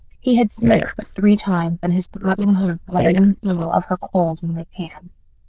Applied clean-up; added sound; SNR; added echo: neural diffusion model UNIVERSE++.